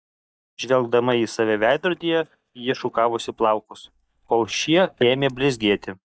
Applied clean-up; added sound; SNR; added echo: neural mask model DeepFilterNet 3.